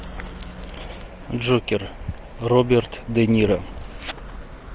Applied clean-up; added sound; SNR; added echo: none; none; none; none.